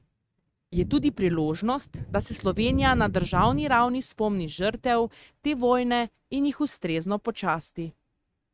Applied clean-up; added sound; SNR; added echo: neural mask model RNNoise.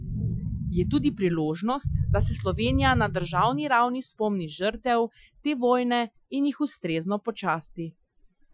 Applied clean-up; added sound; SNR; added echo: classical method Wiener filter.